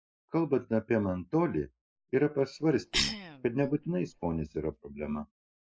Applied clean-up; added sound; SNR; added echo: neural mask model Resemble Enhance denoiser.